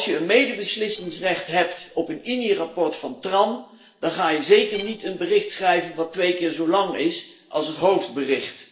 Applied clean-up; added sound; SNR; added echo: neural separator model SepFormer DNS4.